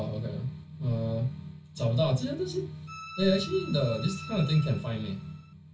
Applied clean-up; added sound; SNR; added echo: none; Bowed string instrument; 15 dB; reverberation time 0.2 s.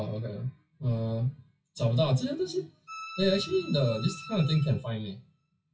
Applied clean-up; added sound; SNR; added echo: classical method WPE with log-MMSE.